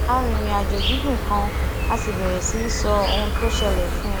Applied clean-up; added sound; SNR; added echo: none; Insect; -3 dB; none.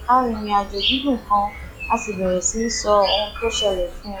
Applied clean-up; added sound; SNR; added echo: classical method log-MMSE.